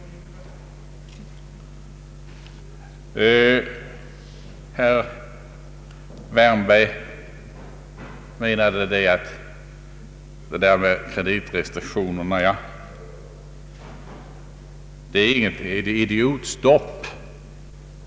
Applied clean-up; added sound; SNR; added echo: none; none; none; none.